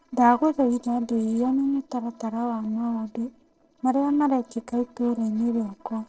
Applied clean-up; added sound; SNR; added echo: neural separator model SepFormer DNS4.